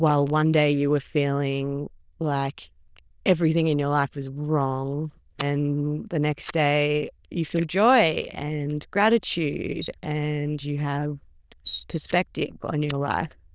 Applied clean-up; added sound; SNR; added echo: neural diffusion model UNIVERSE++.